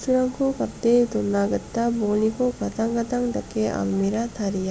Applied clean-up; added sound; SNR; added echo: none; none; none; none.